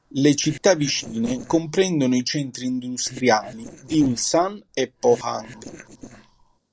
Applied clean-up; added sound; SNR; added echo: neural separator model SepFormer DNS4.